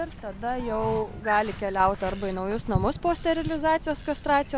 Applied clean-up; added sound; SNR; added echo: none; Car + Walk, footsteps; 18 dB; none.